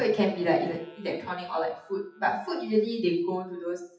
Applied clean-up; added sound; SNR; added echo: classical method WPE with log-MMSE.